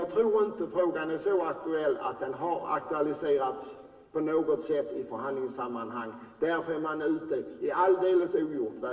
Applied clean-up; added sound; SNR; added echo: none; none; none; reverberation time 1.4 s.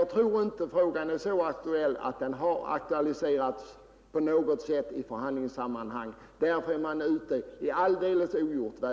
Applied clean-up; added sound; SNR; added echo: none; none; none; none.